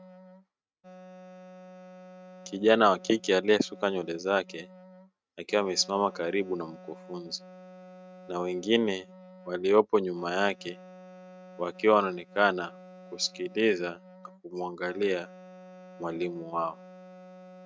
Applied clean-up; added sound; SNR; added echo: neural mask model RNNoise.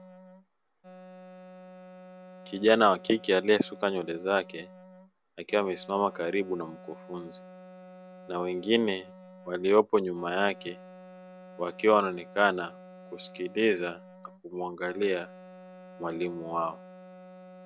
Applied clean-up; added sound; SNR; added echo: none; Wind instrument, woodwind instrument; 19 dB; none.